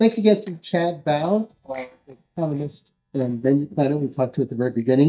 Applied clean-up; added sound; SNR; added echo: neural mask model DeepFilterNet 3.